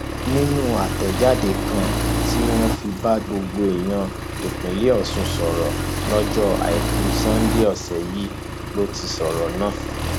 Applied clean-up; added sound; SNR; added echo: none; Accelerating, revving, vroom; 1 dB; none.